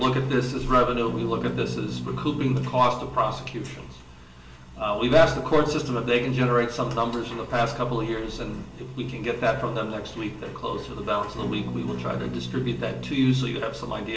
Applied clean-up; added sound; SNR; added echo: none; Electric guitar / Strum; 8 dB; reverberation time 0.3 s.